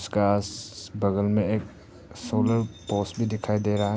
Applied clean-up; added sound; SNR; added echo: none; none; none; none.